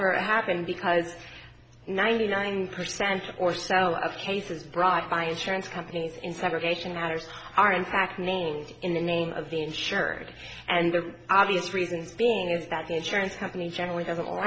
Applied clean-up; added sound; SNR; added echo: none; none; none; none.